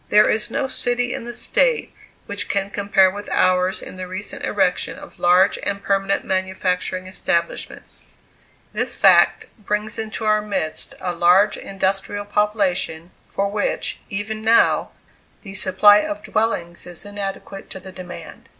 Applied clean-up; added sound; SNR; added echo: none; none; none; none.